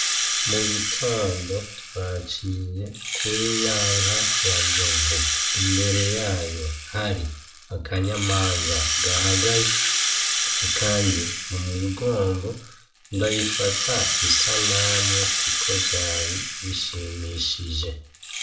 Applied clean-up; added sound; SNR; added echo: none; Rattle (instrument); -2 dB; reverberation time 0.3 s.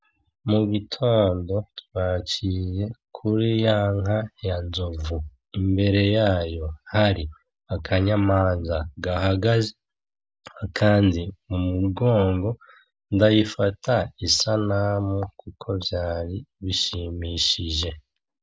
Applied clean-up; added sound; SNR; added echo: none; none; none; none.